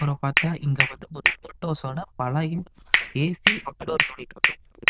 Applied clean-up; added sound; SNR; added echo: neural diffusion model UNIVERSE++.